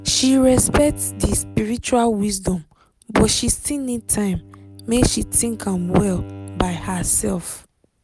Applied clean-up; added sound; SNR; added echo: none; Bowed string instrument; 19 dB; none.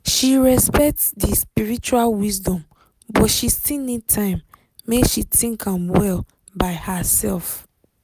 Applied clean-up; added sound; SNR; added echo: none; none; none; none.